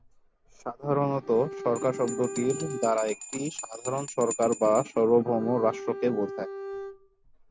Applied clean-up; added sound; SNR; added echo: none; Bell + Bowed string instrument; 11 dB; none.